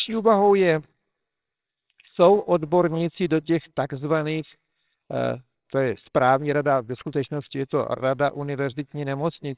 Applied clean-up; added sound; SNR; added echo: neural separator model SepFormer WHAMR!.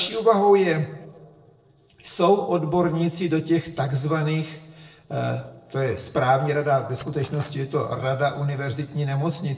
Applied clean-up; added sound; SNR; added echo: neural separator model SepFormer DNS4.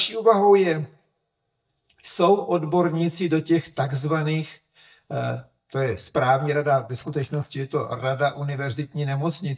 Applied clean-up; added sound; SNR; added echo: neural mask model DeepFilterNet 3.